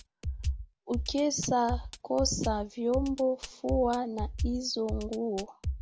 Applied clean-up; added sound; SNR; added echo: none; Drum kit; 6 dB; none.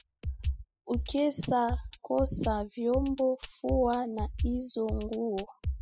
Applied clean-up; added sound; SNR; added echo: classical method spectral subtraction.